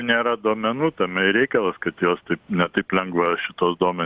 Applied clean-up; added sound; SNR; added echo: none; none; none; none.